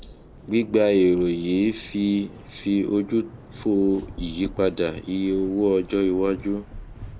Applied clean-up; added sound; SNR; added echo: none; Waves, surf; 18 dB; none.